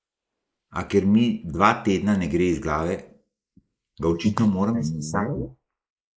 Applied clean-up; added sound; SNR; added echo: neural mask model Resemble Enhance denoiser.